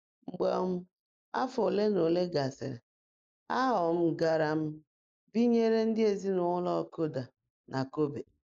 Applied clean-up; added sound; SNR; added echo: neural mask model Resemble Enhance denoiser.